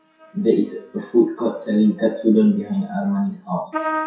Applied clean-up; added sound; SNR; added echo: classical method WPE with log-MMSE.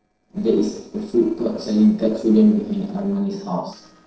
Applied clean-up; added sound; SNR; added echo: neural separator model SepFormer DNS4.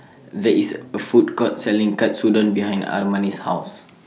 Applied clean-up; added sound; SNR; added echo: none; none; none; none.